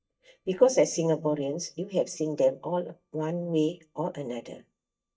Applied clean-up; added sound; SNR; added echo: neural mask model DeepFilterNet 3.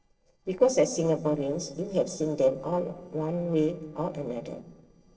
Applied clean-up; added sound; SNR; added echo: neural separator model SepFormer DNS4.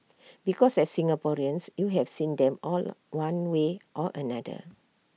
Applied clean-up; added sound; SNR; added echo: none; none; none; none.